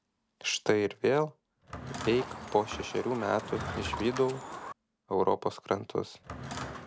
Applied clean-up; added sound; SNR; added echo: none; Chicken, rooster + Drawer open or close / Wood; 10 dB; none.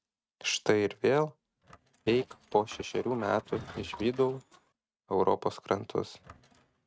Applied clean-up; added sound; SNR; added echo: neural mask model RNNoise.